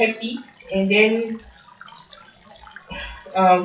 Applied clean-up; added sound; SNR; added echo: classical method WPE with log-MMSE.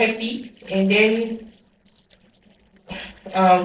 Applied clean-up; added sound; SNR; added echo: neural separator model SepFormer DNS4.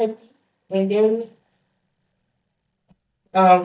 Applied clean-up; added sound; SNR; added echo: neural mask model DeepFilterNet 3.